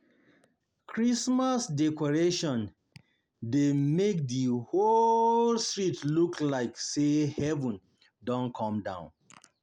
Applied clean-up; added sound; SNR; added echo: none; none; none; none.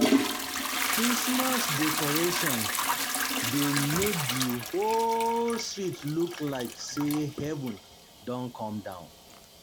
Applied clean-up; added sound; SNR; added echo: none; Trickle, dribble / Toilet flush / Hiss; 0 dB; none.